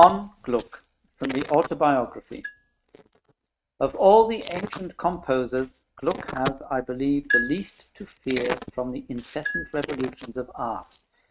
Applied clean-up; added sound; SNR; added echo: neural mask model RNNoise.